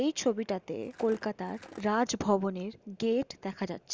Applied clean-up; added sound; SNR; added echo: none; Skateboard; 17 dB; none.